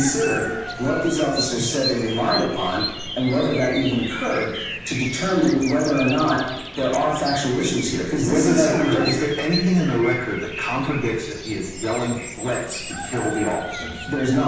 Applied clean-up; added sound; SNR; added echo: none; Bird vocalization, bird call, bird song; 10 dB; reverberation time 0.9 s.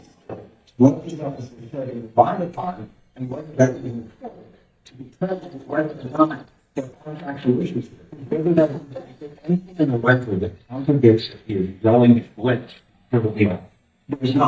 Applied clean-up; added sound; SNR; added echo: neural mask model DeepFilterNet 3.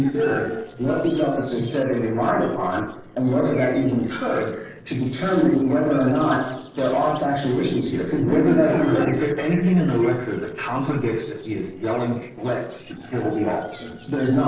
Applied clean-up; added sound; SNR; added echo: neural separator model SepFormer DNS4.